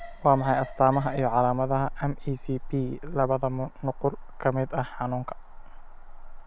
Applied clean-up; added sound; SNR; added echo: none; Alarm; 10 dB; none.